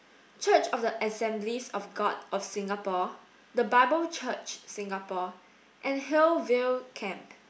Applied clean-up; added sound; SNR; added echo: none; none; none; none.